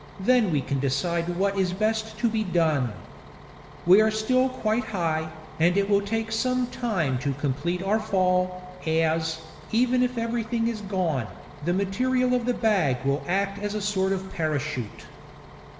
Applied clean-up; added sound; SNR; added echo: none; Bus; 19 dB; reverberation time 2.4 s.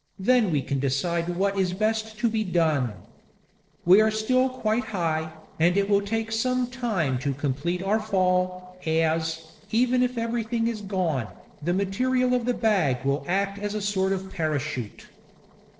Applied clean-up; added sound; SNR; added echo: neural separator model SepFormer DNS4.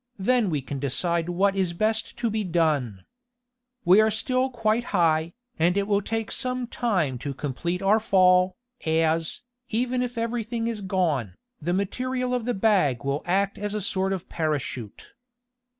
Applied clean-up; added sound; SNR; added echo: none; none; none; none.